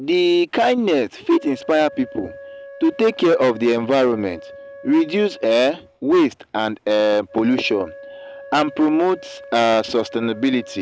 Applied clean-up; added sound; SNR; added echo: none; Wind instrument, woodwind instrument; 20 dB; none.